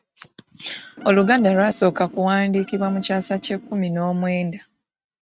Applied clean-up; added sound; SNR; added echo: neural mask model RNNoise.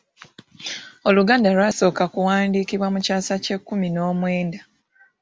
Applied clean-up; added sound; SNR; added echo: none; none; none; none.